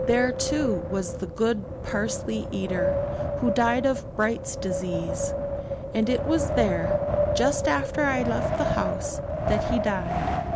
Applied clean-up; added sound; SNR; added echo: none; Wind; 0 dB; none.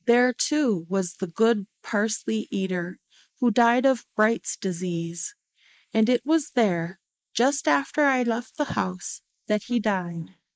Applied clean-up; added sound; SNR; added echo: neural mask model Resemble Enhance denoiser.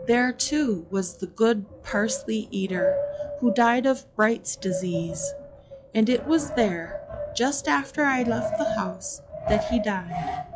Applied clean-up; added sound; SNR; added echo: classical method log-MMSE.